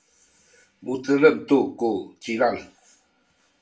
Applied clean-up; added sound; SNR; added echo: none; none; none; reverberation time 0.3 s.